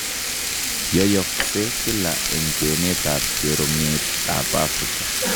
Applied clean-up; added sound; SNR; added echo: none; Frying (food); -1 dB; none.